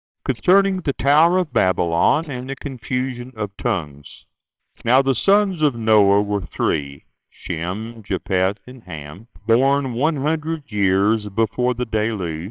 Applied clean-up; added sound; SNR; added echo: neural separator model SepFormer WHAMR!.